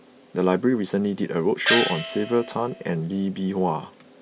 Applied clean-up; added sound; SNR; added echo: none; Gong; 3 dB; none.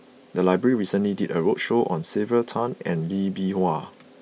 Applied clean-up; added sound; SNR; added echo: none; none; none; none.